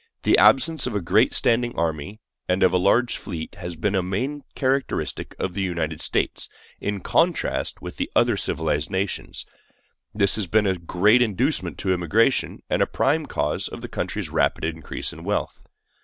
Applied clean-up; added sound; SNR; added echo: none; none; none; none.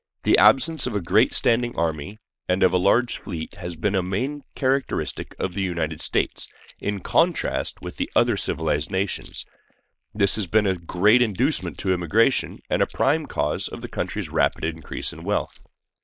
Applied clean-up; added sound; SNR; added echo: neural mask model Resemble Enhance denoiser.